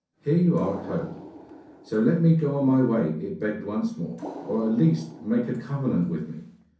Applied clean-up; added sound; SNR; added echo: none; Water; 18 dB; reverberation time 0.6 s.